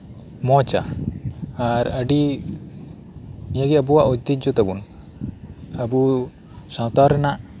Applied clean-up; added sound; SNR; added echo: none; none; none; none.